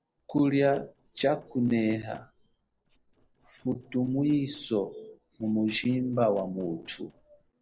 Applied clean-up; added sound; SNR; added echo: neural separator model SepFormer DNS4.